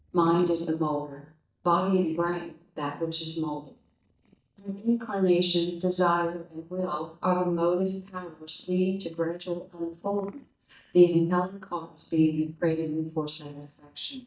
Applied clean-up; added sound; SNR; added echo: neural mask model DeepFilterNet 3.